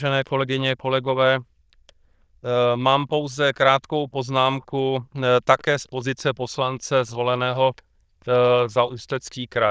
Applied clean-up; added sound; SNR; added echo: neural diffusion model UNIVERSE++.